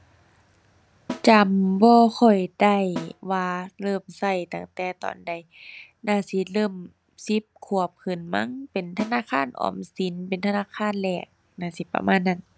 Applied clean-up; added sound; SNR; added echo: none; Snare drum; 16 dB; none.